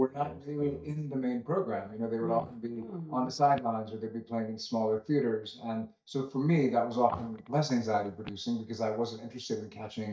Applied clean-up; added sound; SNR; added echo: neural mask model DeepFilterNet 3.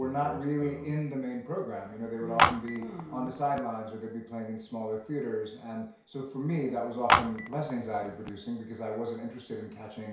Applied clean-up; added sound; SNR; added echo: none; Telephone; -3 dB; reverberation time 0.6 s.